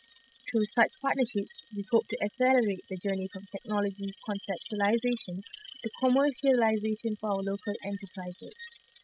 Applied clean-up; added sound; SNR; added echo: classical method spectral subtraction.